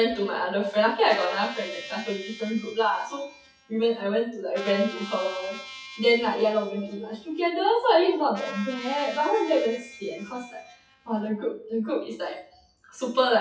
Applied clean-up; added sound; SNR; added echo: classical method WPE with log-MMSE.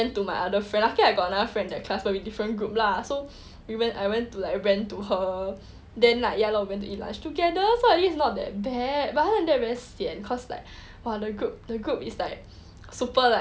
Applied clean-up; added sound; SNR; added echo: none; none; none; none.